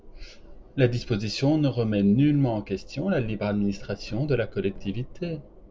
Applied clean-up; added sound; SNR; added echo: none; none; none; none.